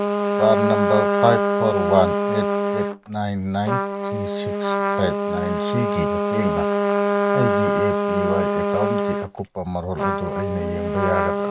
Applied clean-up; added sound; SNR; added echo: none; Trumpet; -3 dB; none.